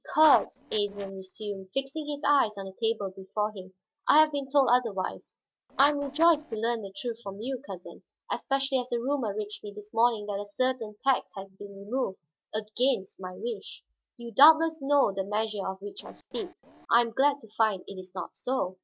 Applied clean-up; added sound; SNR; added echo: neural separator model SepFormer DNS4.